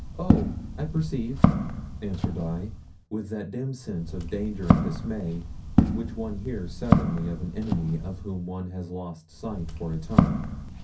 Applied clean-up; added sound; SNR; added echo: none; Walk, footsteps; -5 dB; reverberation time 0.3 s.